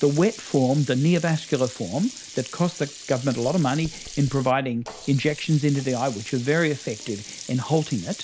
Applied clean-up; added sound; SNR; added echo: none; Sink (filling or washing); 16 dB; none.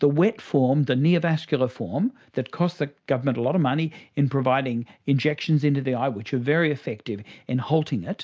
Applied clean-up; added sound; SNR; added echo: none; none; none; none.